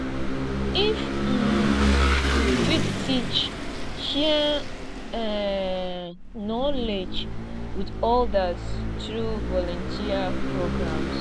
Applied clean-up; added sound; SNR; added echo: none; Engine / Vehicle; -2 dB; none.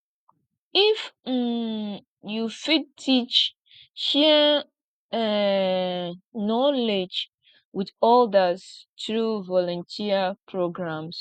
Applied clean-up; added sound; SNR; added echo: none; none; none; none.